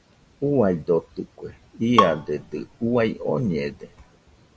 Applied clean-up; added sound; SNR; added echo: none; Bowed string instrument; 4 dB; none.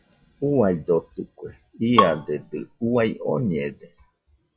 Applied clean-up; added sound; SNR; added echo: classical method log-MMSE.